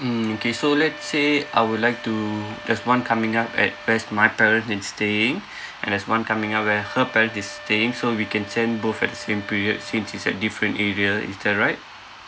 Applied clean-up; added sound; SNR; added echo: none; Wind instrument, woodwind instrument; 19 dB; none.